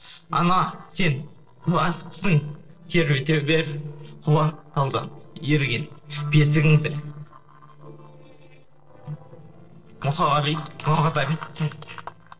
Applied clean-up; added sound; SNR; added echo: neural separator model SepFormer DNS4.